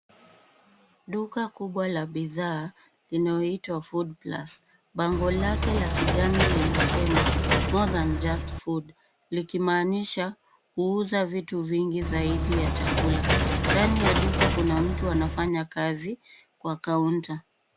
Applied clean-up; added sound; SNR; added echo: none; Engine / Mechanisms; -3 dB; none.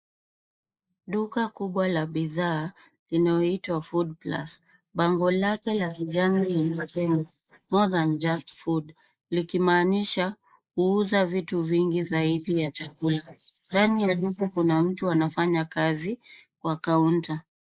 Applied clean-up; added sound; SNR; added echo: neural mask model Resemble Enhance denoiser.